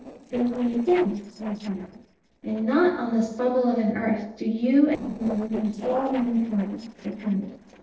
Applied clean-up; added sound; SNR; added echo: neural separator model SepFormer DNS4.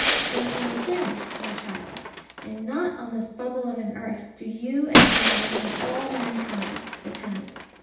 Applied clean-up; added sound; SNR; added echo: none; Shatter; -5 dB; reverberation time 0.9 s.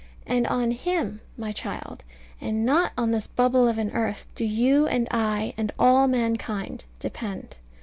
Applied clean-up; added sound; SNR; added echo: none; none; none; none.